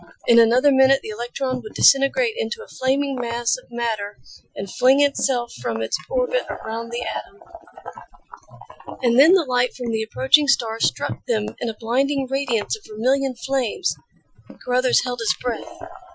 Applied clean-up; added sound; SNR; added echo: classical method Wiener filter.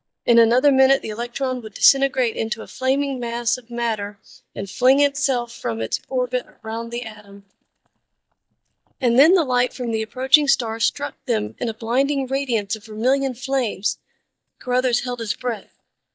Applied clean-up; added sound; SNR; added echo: neural mask model DeepFilterNet 3.